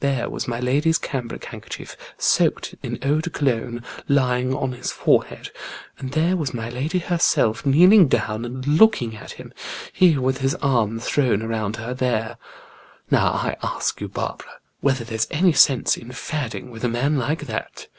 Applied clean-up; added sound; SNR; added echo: none; none; none; none.